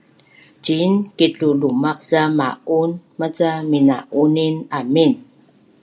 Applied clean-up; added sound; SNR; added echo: none; none; none; none.